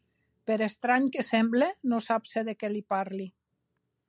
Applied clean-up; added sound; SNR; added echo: none; none; none; none.